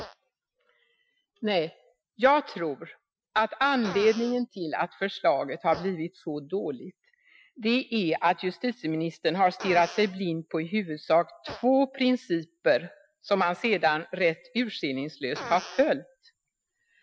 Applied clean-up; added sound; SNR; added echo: classical method Wiener filter.